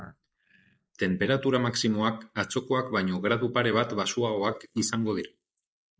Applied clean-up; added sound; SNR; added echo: neural mask model Resemble Enhance denoiser.